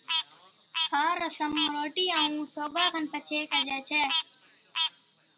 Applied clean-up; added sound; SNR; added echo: none; Frog; 2 dB; none.